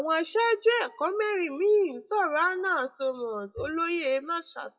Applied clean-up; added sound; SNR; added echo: classical method WPE with log-MMSE.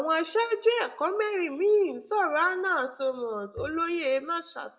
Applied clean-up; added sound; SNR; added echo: neural mask model DeepFilterNet 3.